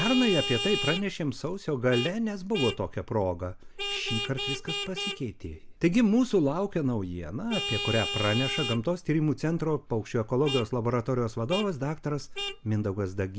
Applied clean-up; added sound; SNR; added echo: none; Vehicle horn, car horn, honking; 8 dB; none.